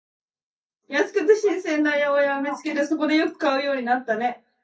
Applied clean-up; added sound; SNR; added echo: none; none; none; reverberation time 0.3 s.